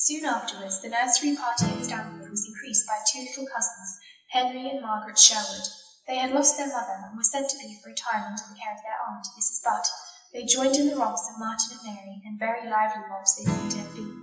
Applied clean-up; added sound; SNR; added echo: classical method WPE with log-MMSE.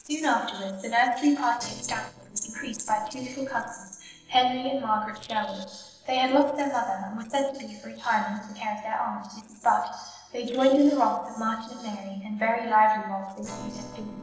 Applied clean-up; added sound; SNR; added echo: neural separator model SepFormer DNS4.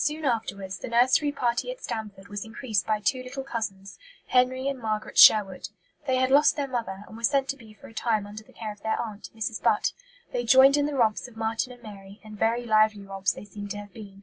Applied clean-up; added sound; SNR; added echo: none; none; none; none.